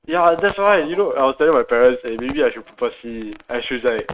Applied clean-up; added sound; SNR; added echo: neural mask model RNNoise.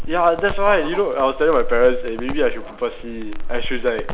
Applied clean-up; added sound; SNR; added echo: none; Crackle; 3 dB; none.